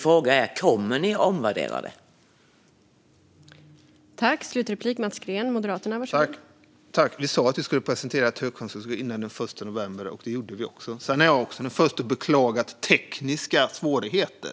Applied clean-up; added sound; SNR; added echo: none; none; none; none.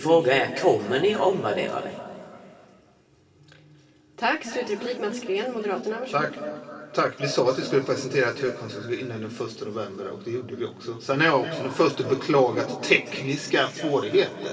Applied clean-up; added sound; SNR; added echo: none; none; none; reverberation time 2.8 s.